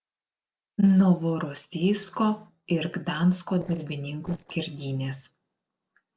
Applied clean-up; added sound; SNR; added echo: neural separator model SepFormer DNS4.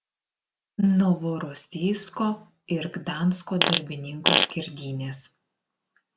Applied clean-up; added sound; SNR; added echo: none; Fart; -3 dB; none.